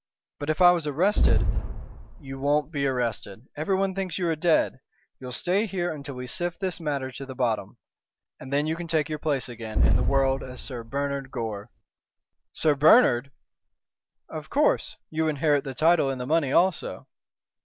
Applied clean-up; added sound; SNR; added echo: none; Boom; -1 dB; none.